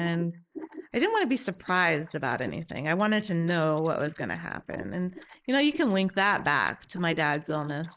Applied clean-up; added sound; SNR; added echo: neural mask model Resemble Enhance denoiser.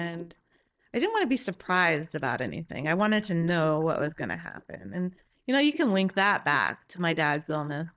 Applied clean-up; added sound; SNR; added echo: neural mask model DeepFilterNet 3.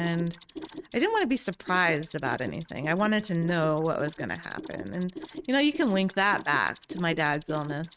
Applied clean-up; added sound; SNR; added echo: neural mask model RNNoise.